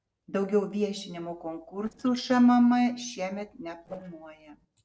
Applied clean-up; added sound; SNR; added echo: neural separator model SepFormer DNS4.